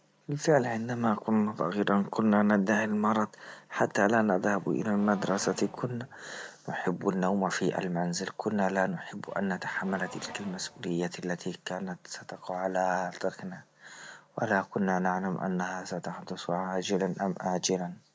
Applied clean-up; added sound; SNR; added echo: none; Race car, auto racing / Accelerating, revving, vroom; 19 dB; none.